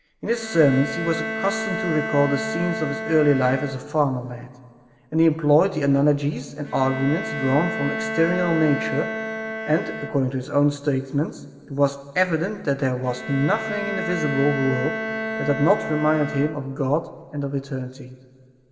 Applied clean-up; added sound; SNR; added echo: none; Bowed string instrument; 8 dB; reverberation time 1.9 s.